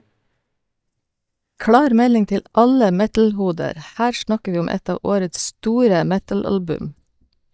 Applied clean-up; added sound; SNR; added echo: neural mask model DeepFilterNet 3.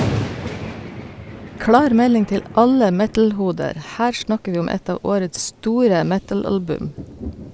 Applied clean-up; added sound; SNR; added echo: none; Thunder; 12 dB; none.